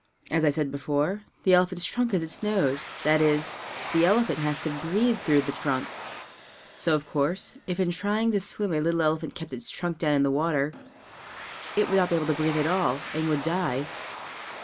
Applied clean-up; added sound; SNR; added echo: none; Domestic sounds, home sounds; 13 dB; none.